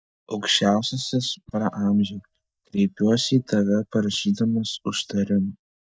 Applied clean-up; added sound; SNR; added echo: neural mask model DeepFilterNet 3.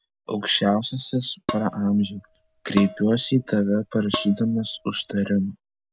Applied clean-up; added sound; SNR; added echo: none; Dishes, pots, and pans; 12 dB; none.